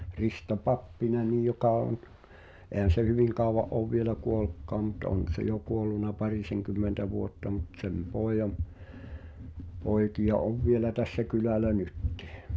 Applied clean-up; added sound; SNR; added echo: none; none; none; none.